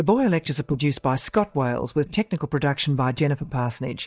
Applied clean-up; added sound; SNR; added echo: neural mask model DeepFilterNet 3.